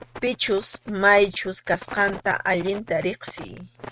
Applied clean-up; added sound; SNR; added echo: neural mask model RNNoise.